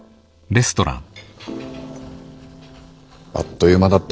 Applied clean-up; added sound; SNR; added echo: neural separator model SepFormer DNS4.